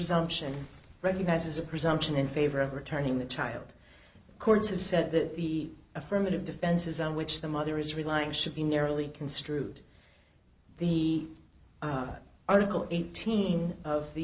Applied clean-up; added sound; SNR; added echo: none; none; none; none.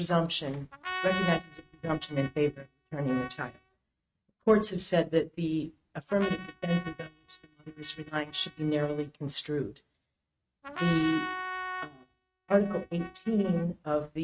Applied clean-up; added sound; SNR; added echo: neural mask model RNNoise.